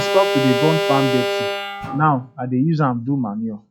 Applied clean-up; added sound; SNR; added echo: classical method log-MMSE.